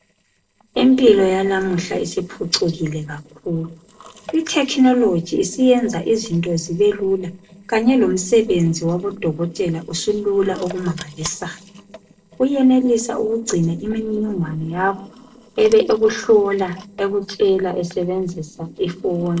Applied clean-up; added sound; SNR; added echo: neural separator model SepFormer DNS4.